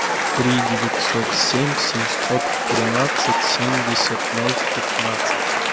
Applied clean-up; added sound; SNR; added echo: none; Applause / Cheering; -3 dB; none.